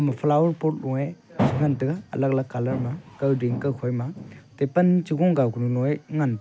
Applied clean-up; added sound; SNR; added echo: none; none; none; none.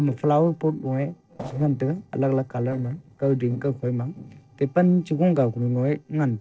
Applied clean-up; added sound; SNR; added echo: neural separator model SepFormer DNS4.